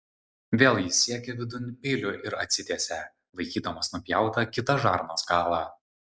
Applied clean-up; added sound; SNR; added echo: none; none; none; none.